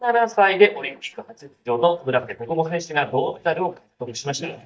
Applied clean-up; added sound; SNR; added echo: neural mask model DeepFilterNet 3.